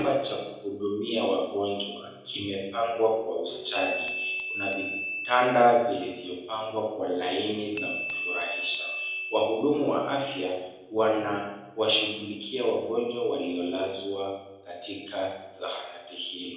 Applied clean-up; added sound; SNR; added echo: none; Glass / Bell; 8 dB; reverberation time 0.9 s.